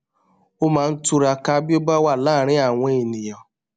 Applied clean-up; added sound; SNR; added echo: none; none; none; none.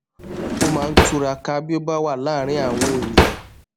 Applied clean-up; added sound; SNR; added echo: none; Drawer open or close; -3 dB; none.